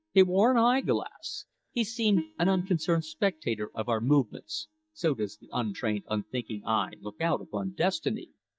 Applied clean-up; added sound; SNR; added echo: neural mask model DeepFilterNet 3.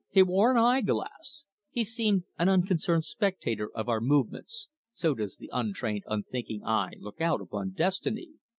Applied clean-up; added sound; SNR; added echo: none; none; none; none.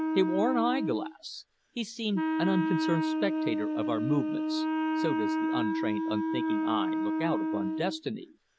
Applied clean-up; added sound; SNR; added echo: none; Wind instrument, woodwind instrument; -2 dB; none.